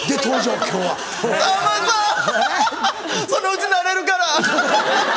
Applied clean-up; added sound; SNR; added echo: none; none; none; none.